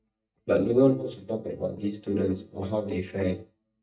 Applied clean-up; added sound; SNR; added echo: neural mask model DeepFilterNet 3.